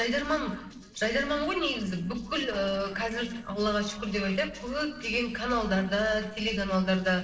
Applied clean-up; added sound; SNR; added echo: neural separator model SepFormer DNS4.